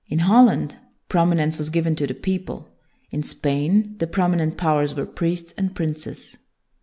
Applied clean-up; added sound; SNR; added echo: none; none; none; none.